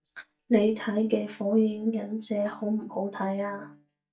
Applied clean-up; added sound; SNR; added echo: neural mask model DeepFilterNet 3.